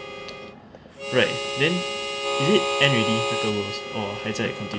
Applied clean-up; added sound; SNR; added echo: none; Harmonica; 2 dB; none.